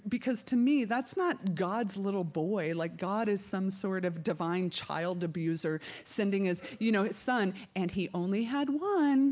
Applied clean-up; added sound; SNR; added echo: none; none; none; none.